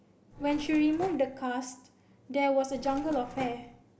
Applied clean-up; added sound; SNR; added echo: none; Mechanisms; 13 dB; none.